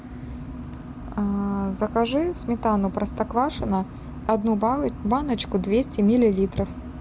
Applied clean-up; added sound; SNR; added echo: none; none; none; none.